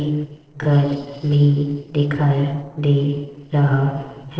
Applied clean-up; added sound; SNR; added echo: neural separator model SepFormer DNS4.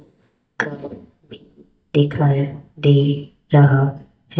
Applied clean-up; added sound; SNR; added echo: neural mask model DeepFilterNet 3.